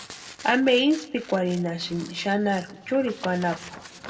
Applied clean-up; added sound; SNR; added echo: none; Tearing; 18 dB; reverberation time 1.9 s.